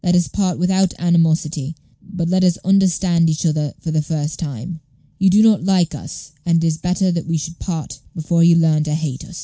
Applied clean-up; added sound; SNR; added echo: none; none; none; none.